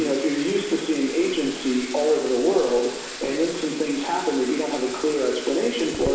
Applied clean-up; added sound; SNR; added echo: none; Bathtub (filling or washing); 12 dB; reverberation time 1.0 s.